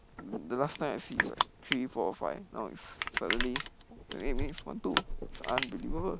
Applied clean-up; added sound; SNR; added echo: none; Crushing; -2 dB; none.